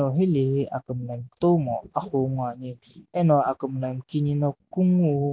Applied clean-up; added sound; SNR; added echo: none; none; none; none.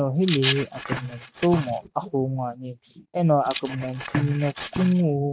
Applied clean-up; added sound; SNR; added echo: neural mask model RNNoise.